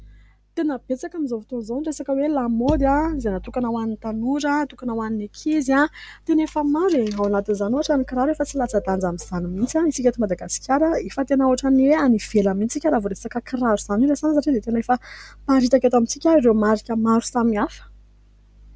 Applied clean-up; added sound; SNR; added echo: none; none; none; none.